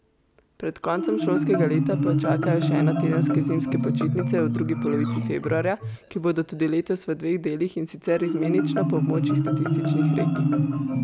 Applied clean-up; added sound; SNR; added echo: none; Marimba, xylophone; -2 dB; none.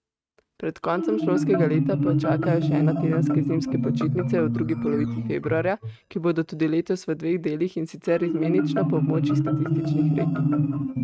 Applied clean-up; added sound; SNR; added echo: neural mask model RNNoise.